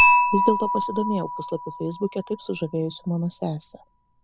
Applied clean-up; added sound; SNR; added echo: none; Dishes, pots, and pans / Chink, clink; -3 dB; none.